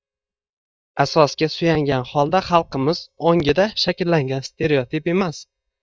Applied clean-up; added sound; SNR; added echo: neural mask model DeepFilterNet 3.